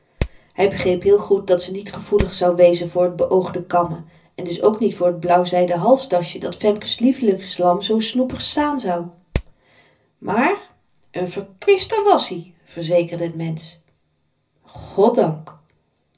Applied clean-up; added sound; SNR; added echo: none; Hammer; 5 dB; reverberation time 0.4 s.